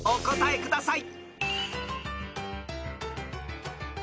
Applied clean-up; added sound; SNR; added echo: none; none; none; none.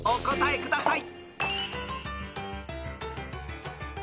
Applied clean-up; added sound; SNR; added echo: none; Cutlery, silverware; 5 dB; none.